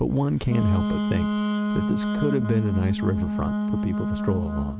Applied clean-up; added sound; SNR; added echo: neural mask model RNNoise.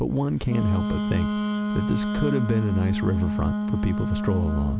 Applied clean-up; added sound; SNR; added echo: none; Wind instrument, woodwind instrument; 1 dB; none.